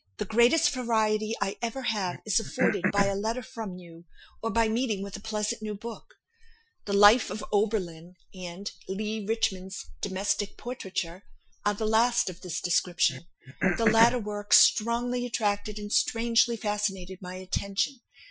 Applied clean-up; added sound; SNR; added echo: classical method Wiener filter.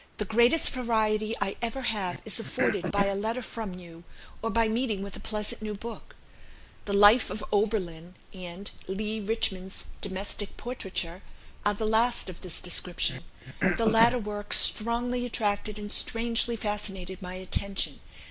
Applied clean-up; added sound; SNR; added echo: neural mask model Resemble Enhance denoiser.